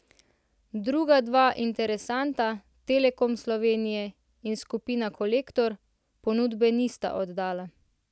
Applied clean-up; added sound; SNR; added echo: none; none; none; none.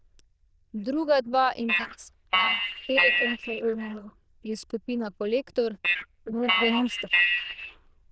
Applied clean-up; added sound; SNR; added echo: neural diffusion model UNIVERSE++.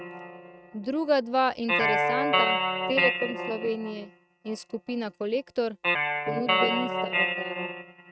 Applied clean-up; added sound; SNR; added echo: neural mask model RNNoise.